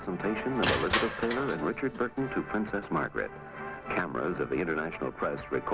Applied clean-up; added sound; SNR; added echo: none; Crushing; 5 dB; none.